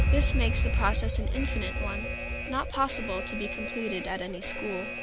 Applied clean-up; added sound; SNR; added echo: none; Alarm; -3 dB; none.